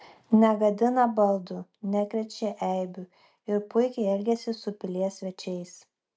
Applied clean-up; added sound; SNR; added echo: none; none; none; none.